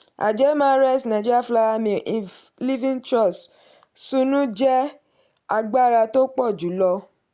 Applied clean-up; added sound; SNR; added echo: none; none; none; none.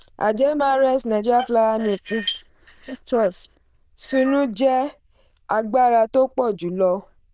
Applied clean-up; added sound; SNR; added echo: neural diffusion model UNIVERSE++.